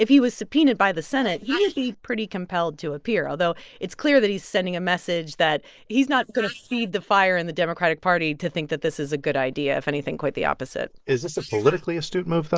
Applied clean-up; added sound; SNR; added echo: neural mask model Resemble Enhance denoiser.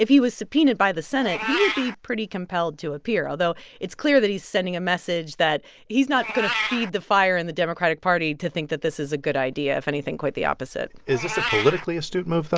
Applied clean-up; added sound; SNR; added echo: none; Meow; 11 dB; none.